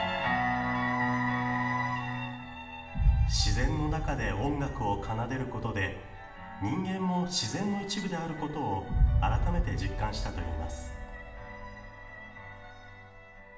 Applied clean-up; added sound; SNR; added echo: none; Boom; 1 dB; reverberation time 0.9 s.